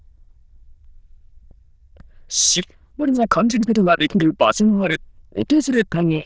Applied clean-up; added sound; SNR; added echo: neural diffusion model UNIVERSE++.